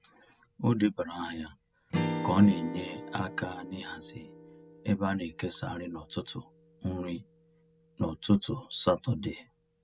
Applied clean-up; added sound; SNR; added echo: none; Strum; 10 dB; none.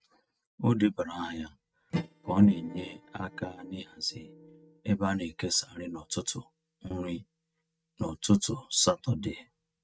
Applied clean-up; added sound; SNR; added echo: neural mask model RNNoise.